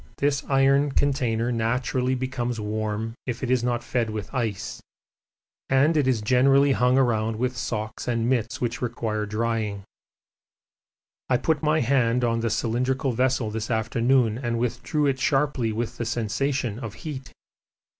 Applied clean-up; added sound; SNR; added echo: none; none; none; none.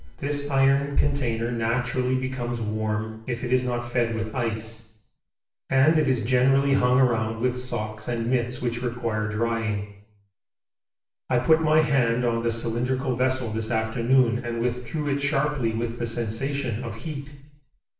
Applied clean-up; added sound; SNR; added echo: none; none; none; reverberation time 0.6 s.